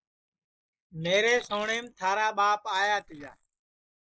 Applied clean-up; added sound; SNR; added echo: neural mask model Resemble Enhance denoiser.